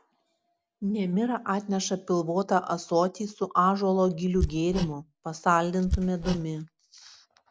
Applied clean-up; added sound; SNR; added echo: none; Hammer; 6 dB; none.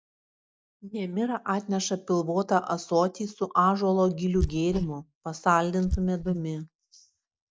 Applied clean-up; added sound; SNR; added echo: neural mask model DeepFilterNet 3.